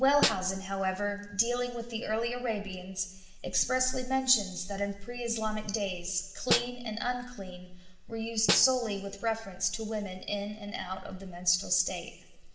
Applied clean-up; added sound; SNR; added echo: none; Snare drum; 2 dB; reverberation time 0.9 s.